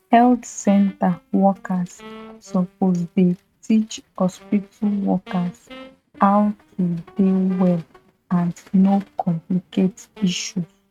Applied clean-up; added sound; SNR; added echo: neural mask model RNNoise.